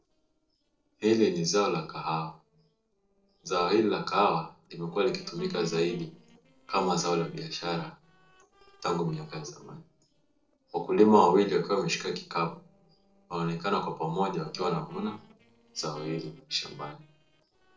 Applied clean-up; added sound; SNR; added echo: neural separator model SepFormer DNS4.